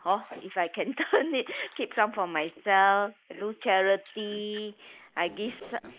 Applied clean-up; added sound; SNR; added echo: neural mask model Resemble Enhance denoiser.